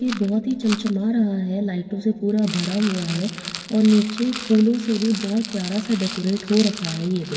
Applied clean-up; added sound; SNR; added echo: none; Rattle; 13 dB; reverberation time 2.0 s.